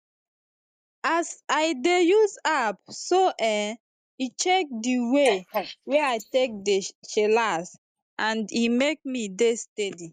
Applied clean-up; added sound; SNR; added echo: neural mask model Resemble Enhance denoiser.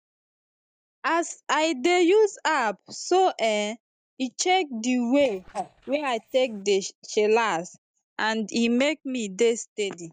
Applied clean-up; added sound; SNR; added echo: neural mask model DeepFilterNet 3.